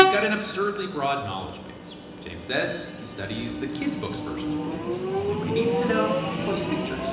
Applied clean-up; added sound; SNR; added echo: none; Train; -2 dB; reverberation time 1.0 s.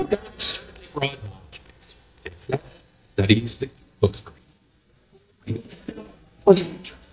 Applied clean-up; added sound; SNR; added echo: neural mask model DeepFilterNet 3.